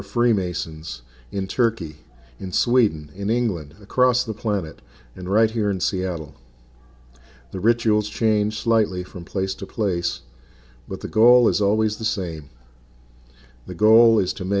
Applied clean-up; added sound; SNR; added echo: none; none; none; none.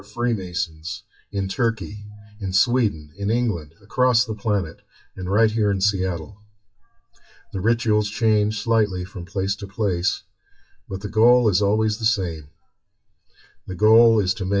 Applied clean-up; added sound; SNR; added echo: classical method WPE with log-MMSE.